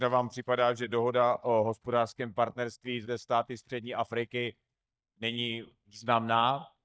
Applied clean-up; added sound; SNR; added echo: neural mask model DeepFilterNet 3.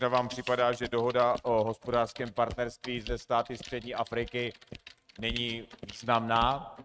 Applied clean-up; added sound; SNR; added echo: neural mask model RNNoise.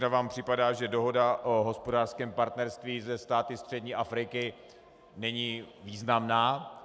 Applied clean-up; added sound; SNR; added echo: none; none; none; none.